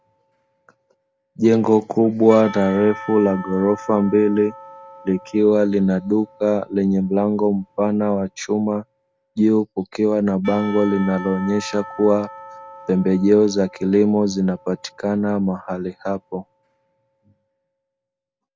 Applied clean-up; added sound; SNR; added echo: none; Church bell / Percussion; 20 dB; none.